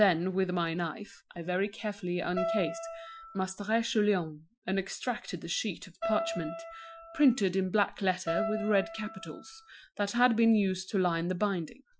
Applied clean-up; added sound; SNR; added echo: classical method Wiener filter.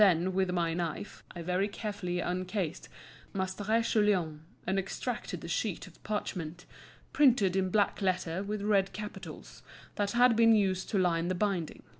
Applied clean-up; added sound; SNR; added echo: none; none; none; none.